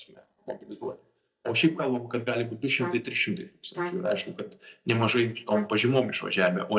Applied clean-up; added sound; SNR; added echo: neural mask model DeepFilterNet 3.